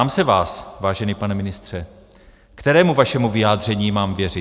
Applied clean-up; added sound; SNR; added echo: none; none; none; none.